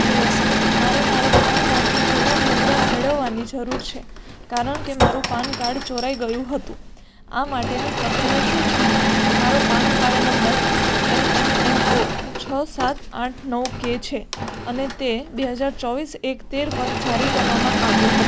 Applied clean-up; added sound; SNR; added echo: none; Engine / Mechanisms + Chink, clink; -5 dB; none.